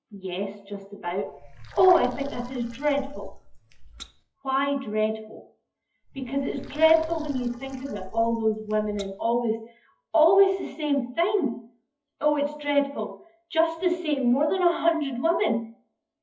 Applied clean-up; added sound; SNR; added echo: classical method WPE with log-MMSE.